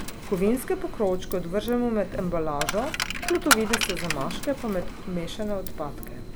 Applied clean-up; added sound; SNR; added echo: none; Coin (dropping); 2 dB; none.